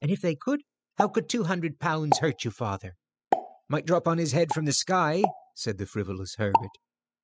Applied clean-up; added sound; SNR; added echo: classical method spectral subtraction.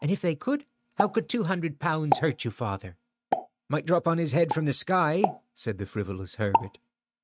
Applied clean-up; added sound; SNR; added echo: neural mask model RNNoise.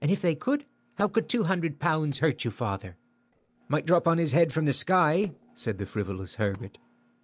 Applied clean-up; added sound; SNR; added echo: neural separator model SepFormer DNS4.